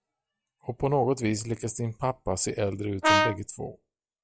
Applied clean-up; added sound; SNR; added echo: classical method log-MMSE.